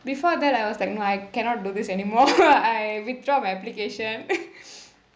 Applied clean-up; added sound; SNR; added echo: none; none; none; none.